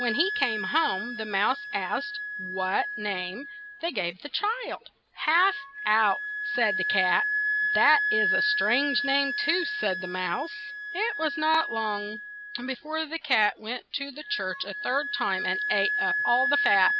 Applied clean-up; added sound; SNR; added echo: none; Wind instrument, woodwind instrument; 2 dB; none.